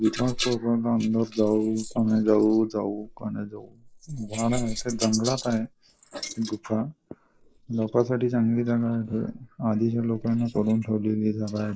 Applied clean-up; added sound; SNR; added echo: neural mask model Resemble Enhance denoiser.